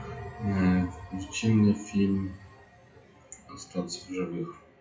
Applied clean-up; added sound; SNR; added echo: classical method WPE with log-MMSE.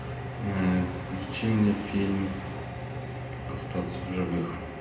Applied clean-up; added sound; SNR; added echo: none; Domestic sounds, home sounds; 20 dB; reverberation time 0.7 s.